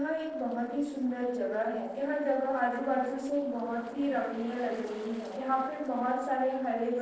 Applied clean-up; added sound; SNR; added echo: neural separator model SepFormer DNS4.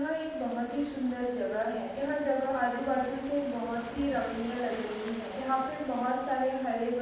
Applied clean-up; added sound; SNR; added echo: none; Waves, surf; 15 dB; reverberation time 1.2 s.